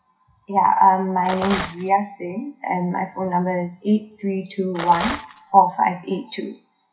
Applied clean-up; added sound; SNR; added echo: classical method WPE with log-MMSE.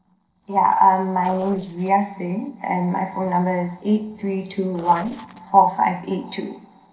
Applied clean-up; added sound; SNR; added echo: neural separator model SepFormer DNS4.